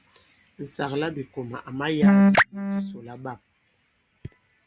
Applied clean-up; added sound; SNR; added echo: none; none; none; none.